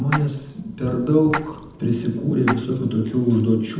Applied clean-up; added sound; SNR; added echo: none; Splash, splatter; 12 dB; reverberation time 0.8 s.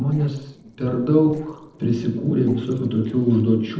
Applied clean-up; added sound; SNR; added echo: neural separator model SepFormer DNS4.